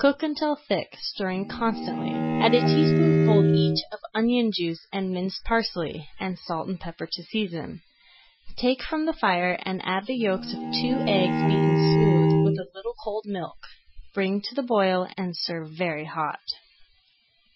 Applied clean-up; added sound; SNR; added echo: classical method Wiener filter.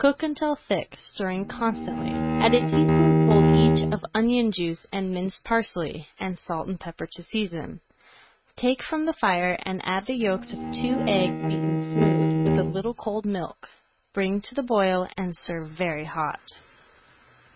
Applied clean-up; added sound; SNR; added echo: neural mask model RNNoise.